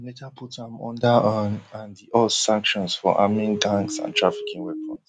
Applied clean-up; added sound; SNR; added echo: none; Siren; 9 dB; none.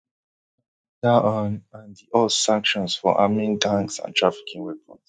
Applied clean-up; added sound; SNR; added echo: neural mask model DeepFilterNet 3.